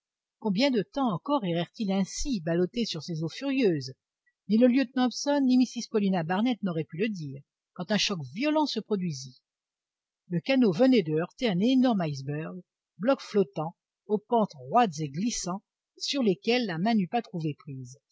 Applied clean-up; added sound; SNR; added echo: none; none; none; none.